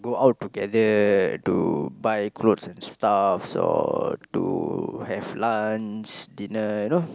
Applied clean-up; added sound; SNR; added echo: none; none; none; none.